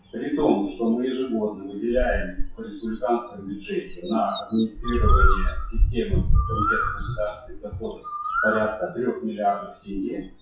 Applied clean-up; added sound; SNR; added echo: classical method WPE with log-MMSE.